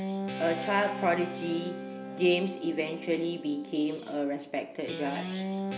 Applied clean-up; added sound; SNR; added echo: none; Guitar; 7 dB; none.